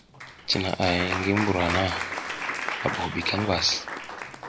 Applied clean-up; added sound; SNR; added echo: none; Applause; 5 dB; none.